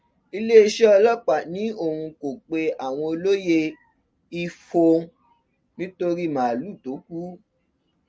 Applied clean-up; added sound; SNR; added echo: none; none; none; none.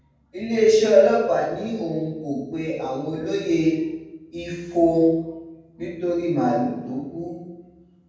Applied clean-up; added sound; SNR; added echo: none; none; none; reverberation time 1.2 s.